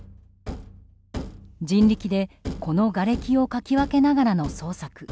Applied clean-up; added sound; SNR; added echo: none; Thump, thud; 13 dB; none.